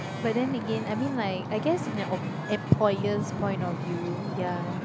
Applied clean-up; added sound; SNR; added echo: none; Wind / Ocean; 4 dB; none.